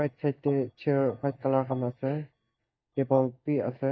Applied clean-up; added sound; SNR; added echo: neural mask model DeepFilterNet 3.